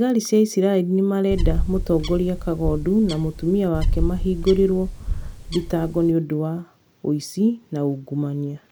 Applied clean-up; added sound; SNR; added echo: none; Bird; 3 dB; none.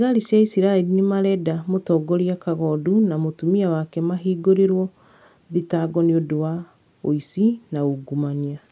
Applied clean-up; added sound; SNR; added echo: none; none; none; none.